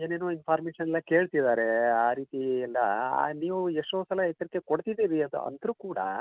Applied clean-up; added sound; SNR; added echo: none; none; none; none.